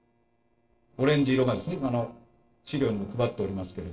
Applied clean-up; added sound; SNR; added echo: neural separator model SepFormer DNS4.